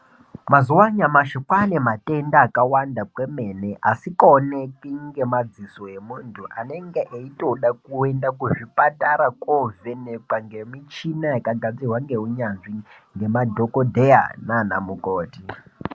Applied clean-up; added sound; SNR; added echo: none; none; none; none.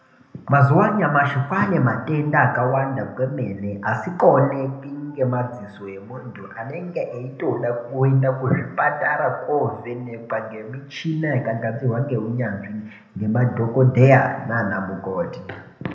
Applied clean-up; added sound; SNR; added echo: none; none; none; reverberation time 0.7 s.